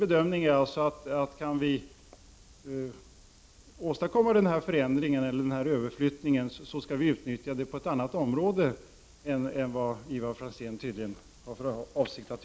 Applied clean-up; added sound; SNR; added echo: none; none; none; none.